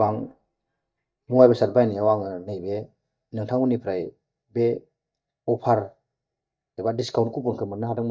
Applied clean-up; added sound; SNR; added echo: neural mask model DeepFilterNet 3.